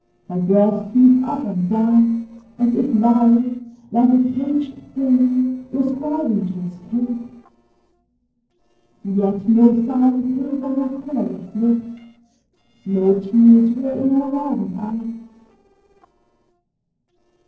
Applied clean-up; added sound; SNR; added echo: neural separator model SepFormer DNS4.